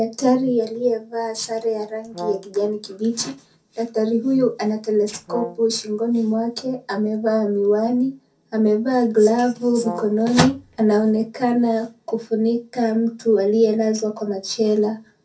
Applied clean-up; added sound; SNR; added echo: none; Brass instrument; 13 dB; reverberation time 0.3 s.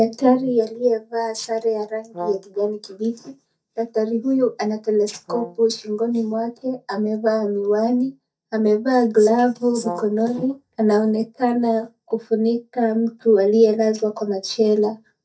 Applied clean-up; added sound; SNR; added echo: neural mask model DeepFilterNet 3.